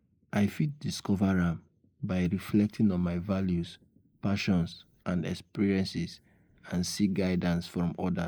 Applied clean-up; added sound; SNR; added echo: neural mask model Resemble Enhance denoiser.